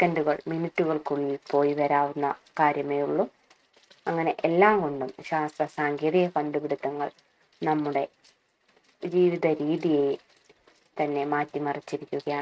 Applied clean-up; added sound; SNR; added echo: neural mask model RNNoise.